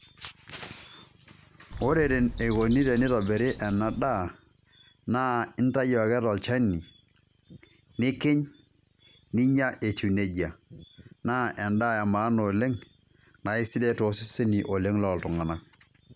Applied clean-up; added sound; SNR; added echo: none; Bird; 11 dB; none.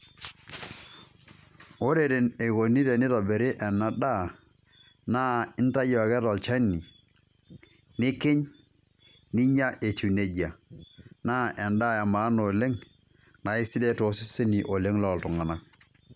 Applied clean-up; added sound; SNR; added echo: none; none; none; none.